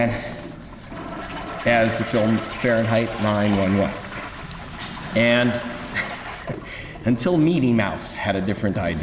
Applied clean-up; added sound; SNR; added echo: none; Toilet flush; 13 dB; none.